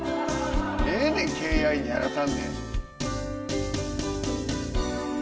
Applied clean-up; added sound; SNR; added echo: none; none; none; reverberation time 1.6 s.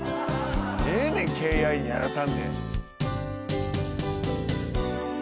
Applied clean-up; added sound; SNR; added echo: none; none; none; none.